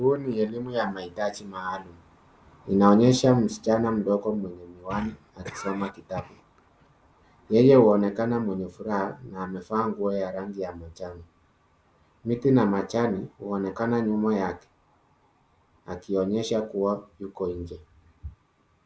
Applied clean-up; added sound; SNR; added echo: none; Cough; 17 dB; none.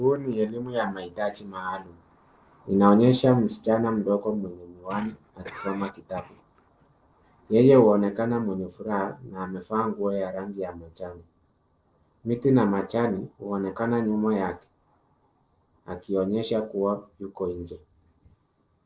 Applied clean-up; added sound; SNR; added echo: neural separator model SepFormer DNS4.